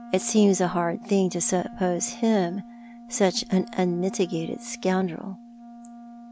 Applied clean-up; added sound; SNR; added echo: none; Wind instrument, woodwind instrument; 17 dB; none.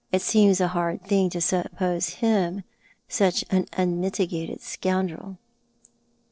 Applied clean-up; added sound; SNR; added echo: neural separator model SepFormer DNS4.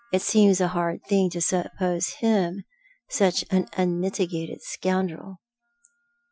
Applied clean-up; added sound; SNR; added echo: classical method Wiener filter.